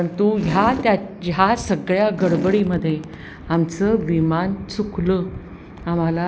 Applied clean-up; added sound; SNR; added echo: none; Fart; 8 dB; none.